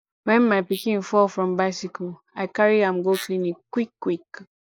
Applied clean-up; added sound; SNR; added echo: neural mask model Resemble Enhance denoiser.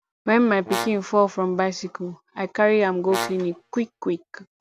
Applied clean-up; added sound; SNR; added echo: none; Brass instrument; 11 dB; none.